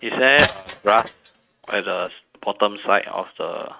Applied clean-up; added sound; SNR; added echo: neural mask model RNNoise.